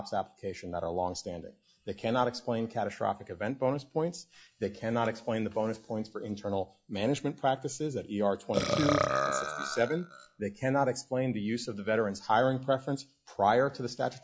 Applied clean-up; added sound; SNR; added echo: classical method log-MMSE.